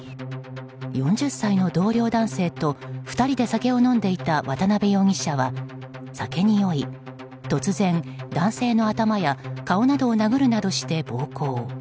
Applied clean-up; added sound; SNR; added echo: none; none; none; none.